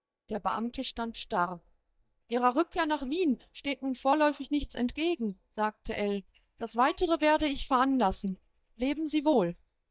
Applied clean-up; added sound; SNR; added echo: neural mask model DeepFilterNet 3.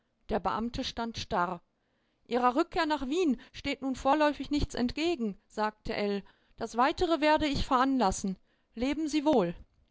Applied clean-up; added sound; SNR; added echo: none; none; none; none.